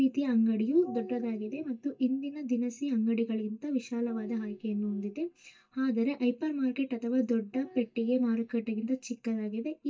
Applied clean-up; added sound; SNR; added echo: neural mask model DeepFilterNet 3.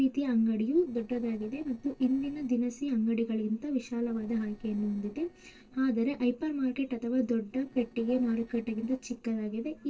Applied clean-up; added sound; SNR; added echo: neural separator model SepFormer DNS4.